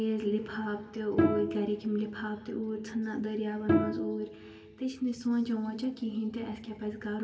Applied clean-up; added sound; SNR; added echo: none; Bowed string instrument; 2 dB; reverberation time 1.8 s.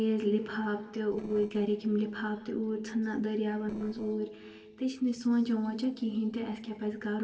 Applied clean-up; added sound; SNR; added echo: neural separator model SepFormer DNS4.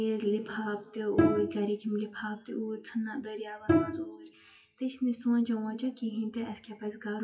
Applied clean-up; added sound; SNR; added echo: classical method WPE with log-MMSE.